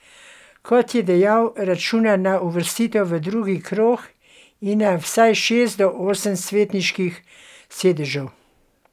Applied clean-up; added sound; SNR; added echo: none; none; none; none.